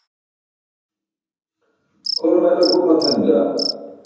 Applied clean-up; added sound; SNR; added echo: none; Cricket; 10 dB; reverberation time 1.1 s.